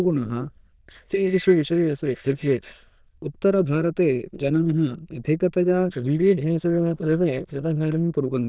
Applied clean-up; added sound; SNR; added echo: neural diffusion model UNIVERSE++.